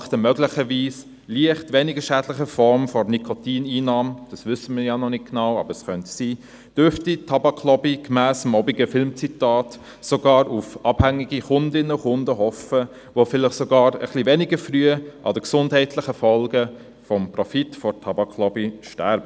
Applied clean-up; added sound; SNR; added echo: none; none; none; none.